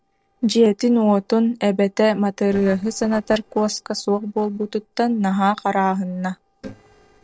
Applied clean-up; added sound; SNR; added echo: neural separator model SepFormer DNS4.